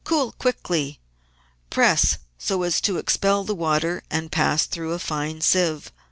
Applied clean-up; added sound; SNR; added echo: none; none; none; none.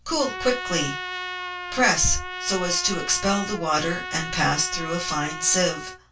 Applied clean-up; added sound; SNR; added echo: none; Trumpet; 9 dB; reverberation time 0.2 s.